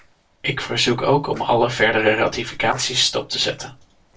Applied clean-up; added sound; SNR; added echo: neural separator model SepFormer DNS4.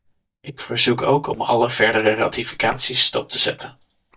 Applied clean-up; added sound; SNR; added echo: neural mask model DeepFilterNet 3.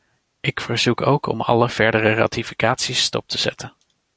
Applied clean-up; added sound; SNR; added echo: none; none; none; none.